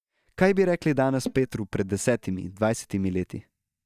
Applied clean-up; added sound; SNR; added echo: neural mask model DeepFilterNet 3.